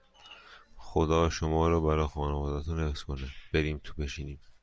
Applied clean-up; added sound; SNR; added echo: none; none; none; none.